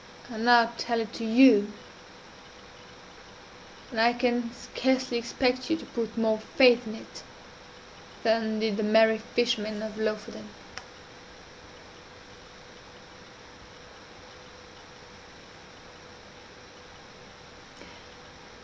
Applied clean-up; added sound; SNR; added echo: none; none; none; none.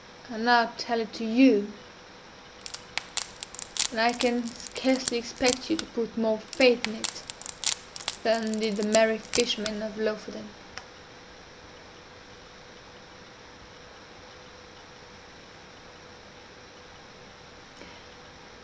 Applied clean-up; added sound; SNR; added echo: none; Wood; 6 dB; none.